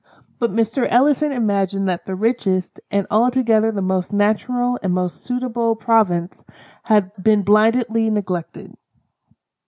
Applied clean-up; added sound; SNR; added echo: none; none; none; none.